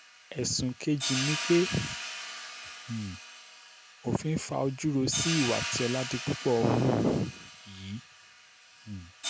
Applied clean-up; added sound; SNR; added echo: none; Hi-hat; 8 dB; none.